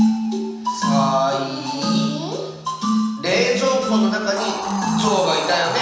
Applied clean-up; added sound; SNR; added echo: none; Hiss; 12 dB; reverberation time 1.1 s.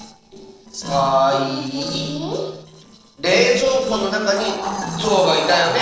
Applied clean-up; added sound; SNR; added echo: neural separator model SepFormer DNS4.